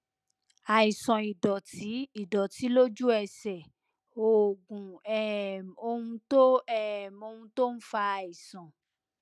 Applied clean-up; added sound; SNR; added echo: none; none; none; none.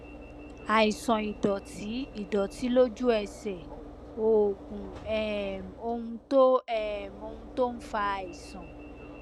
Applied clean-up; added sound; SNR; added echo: none; Alarm / Engine / Train; 15 dB; none.